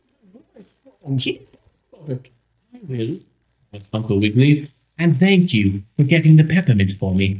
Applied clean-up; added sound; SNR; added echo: neural mask model DeepFilterNet 3.